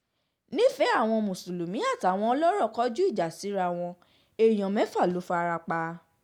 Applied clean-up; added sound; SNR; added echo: none; none; none; none.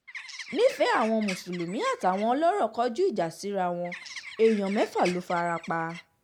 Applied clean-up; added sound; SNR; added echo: none; Bird; 15 dB; none.